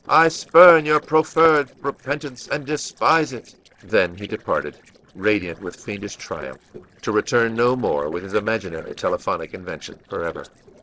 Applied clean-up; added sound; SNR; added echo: neural separator model SepFormer DNS4.